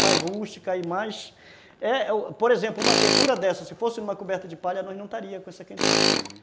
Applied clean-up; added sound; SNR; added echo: none; Tools; 0 dB; none.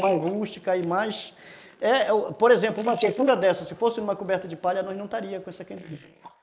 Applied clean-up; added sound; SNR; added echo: neural mask model Resemble Enhance denoiser.